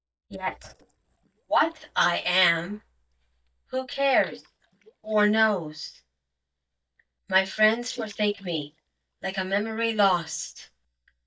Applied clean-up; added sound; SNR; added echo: neural mask model DeepFilterNet 3.